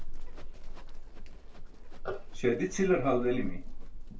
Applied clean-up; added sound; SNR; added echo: none; Livestock, farm animals, working animals; 2 dB; reverberation time 0.2 s.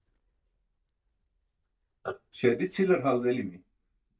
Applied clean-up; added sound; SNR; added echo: neural mask model DeepFilterNet 3.